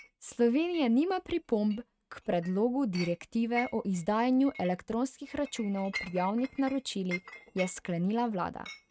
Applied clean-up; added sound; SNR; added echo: neural mask model RNNoise.